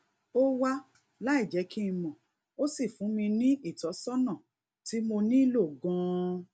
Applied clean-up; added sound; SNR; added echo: none; none; none; none.